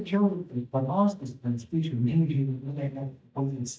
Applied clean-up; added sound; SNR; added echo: neural mask model DeepFilterNet 3.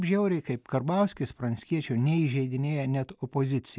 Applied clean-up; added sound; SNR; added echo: none; none; none; none.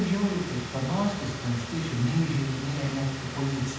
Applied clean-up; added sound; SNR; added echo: none; Car; 10 dB; reverberation time 1.0 s.